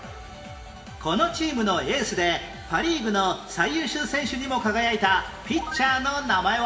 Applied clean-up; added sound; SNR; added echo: none; none; none; reverberation time 0.8 s.